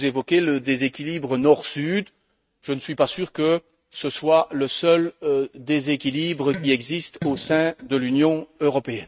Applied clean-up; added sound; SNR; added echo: neural mask model RNNoise.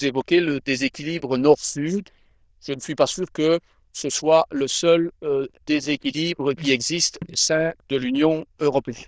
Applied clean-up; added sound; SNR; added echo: neural diffusion model UNIVERSE++.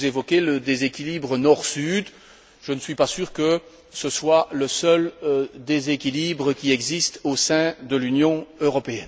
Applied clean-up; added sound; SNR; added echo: none; none; none; none.